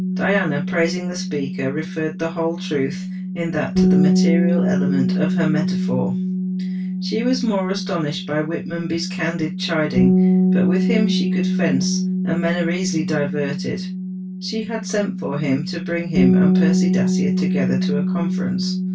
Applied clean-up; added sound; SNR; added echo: none; Bass guitar; -4 dB; reverberation time 0.2 s.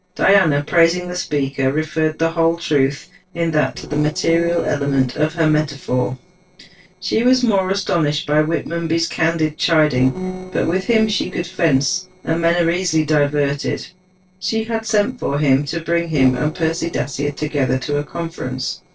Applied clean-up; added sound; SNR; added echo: neural separator model SepFormer DNS4.